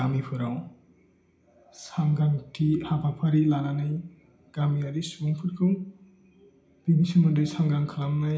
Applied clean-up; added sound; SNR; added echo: none; none; none; reverberation time 0.4 s.